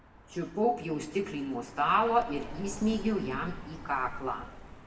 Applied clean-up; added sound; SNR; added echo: none; Car passing by; 13 dB; reverberation time 1.1 s.